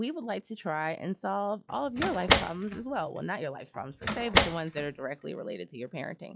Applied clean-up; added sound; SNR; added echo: classical method log-MMSE.